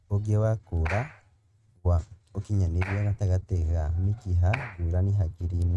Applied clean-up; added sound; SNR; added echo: neural mask model RNNoise.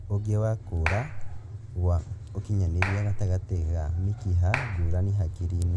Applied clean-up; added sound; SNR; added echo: none; Clapping; 7 dB; none.